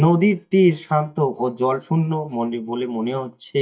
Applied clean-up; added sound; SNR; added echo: neural mask model DeepFilterNet 3.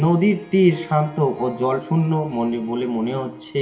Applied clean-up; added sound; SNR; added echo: none; Harp; 19 dB; reverberation time 1.5 s.